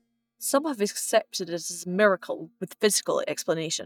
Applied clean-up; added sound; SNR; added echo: neural mask model DeepFilterNet 3.